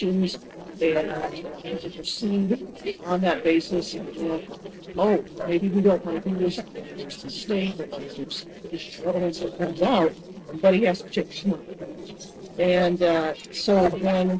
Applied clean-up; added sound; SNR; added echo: neural separator model SepFormer DNS4.